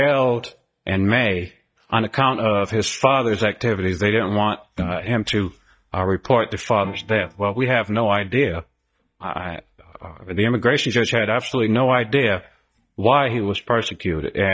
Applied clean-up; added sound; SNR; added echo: neural mask model DeepFilterNet 3.